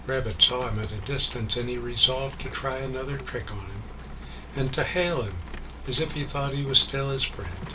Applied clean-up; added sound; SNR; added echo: none; Rain; 15 dB; reverberation time 0.2 s.